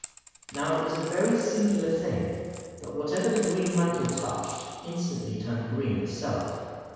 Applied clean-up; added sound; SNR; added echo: none; Coin (dropping); 16 dB; reverberation time 1.9 s.